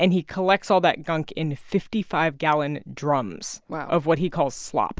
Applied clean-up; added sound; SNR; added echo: none; none; none; none.